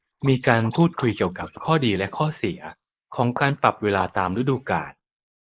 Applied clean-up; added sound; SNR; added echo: neural mask model Resemble Enhance denoiser.